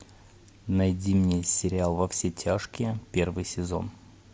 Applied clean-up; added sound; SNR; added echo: none; none; none; none.